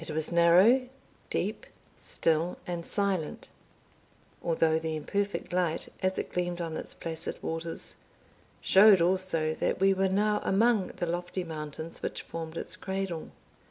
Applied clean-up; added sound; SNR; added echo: none; none; none; none.